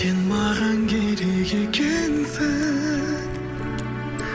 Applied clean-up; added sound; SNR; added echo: none; Mechanisms; 16 dB; none.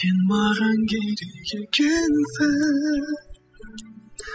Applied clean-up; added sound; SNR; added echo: classical method spectral subtraction.